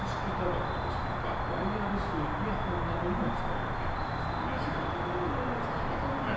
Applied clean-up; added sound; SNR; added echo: none; Cricket; -5 dB; reverberation time 0.9 s.